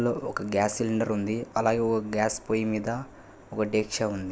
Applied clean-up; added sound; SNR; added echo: none; none; none; none.